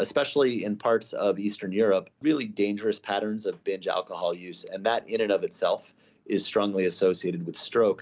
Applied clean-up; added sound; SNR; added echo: none; none; none; none.